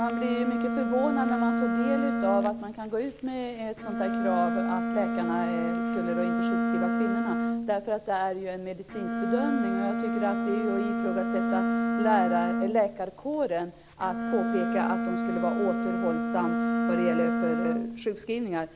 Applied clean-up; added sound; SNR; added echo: none; Bowed string instrument; -2 dB; none.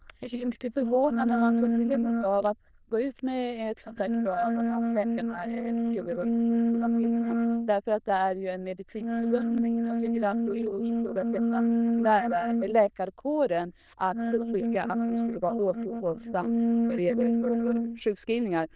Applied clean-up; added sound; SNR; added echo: neural diffusion model UNIVERSE++.